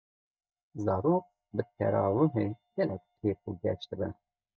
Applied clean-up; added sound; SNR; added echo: neural mask model DeepFilterNet 3.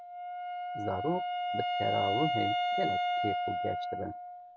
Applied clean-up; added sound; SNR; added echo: none; Wind instrument, woodwind instrument; -4 dB; none.